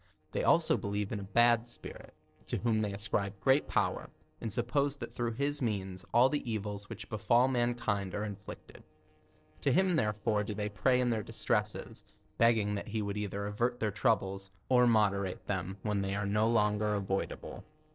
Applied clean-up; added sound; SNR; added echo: neural separator model SepFormer DNS4.